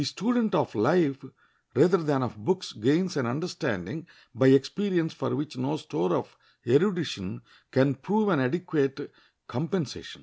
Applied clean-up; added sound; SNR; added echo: none; none; none; none.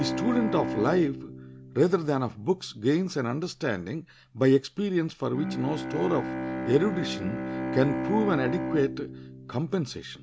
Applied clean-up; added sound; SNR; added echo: none; Bowed string instrument; 7 dB; none.